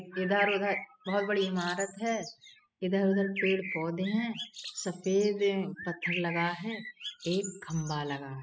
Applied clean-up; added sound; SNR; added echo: classical method spectral subtraction.